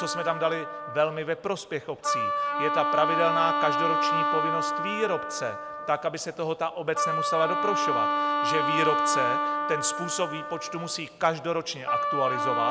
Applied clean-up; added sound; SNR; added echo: none; Wind instrument, woodwind instrument; -1 dB; none.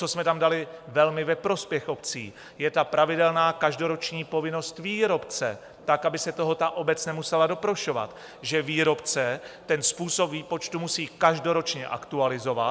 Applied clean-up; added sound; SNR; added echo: none; none; none; none.